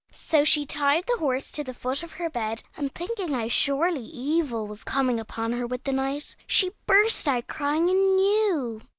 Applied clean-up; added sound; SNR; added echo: none; none; none; none.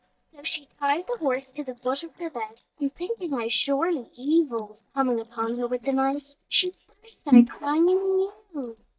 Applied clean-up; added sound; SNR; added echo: neural mask model DeepFilterNet 3.